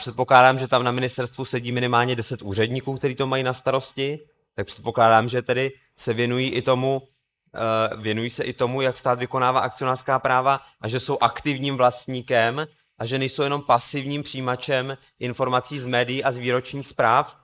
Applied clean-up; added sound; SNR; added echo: neural mask model Resemble Enhance denoiser.